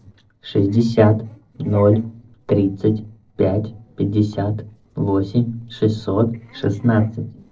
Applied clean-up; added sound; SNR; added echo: neural separator model SepFormer DNS4.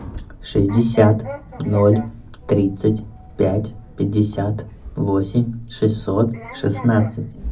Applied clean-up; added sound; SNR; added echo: none; Sliding door; 16 dB; reverberation time 0.4 s.